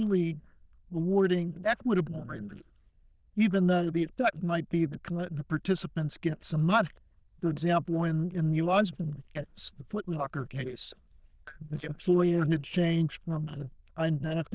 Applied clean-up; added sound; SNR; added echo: neural diffusion model UNIVERSE++.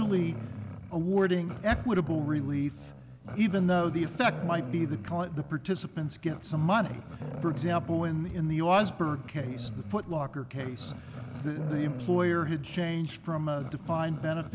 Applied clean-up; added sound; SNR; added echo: none; Growling; 10 dB; none.